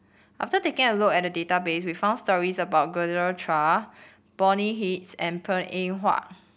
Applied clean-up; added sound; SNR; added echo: none; none; none; none.